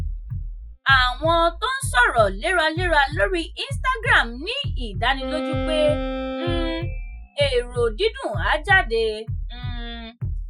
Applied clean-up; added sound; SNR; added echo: classical method Wiener filter.